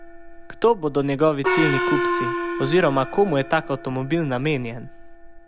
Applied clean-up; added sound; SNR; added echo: none; Gong; 5 dB; none.